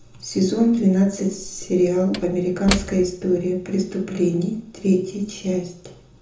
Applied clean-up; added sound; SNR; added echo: none; Slam / Wood; 14 dB; reverberation time 0.6 s.